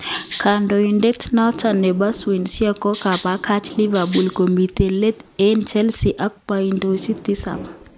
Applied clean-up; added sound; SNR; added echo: none; Rattle (instrument); 17 dB; none.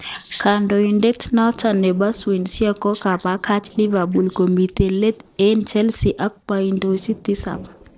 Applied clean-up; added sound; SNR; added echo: neural separator model SepFormer DNS4.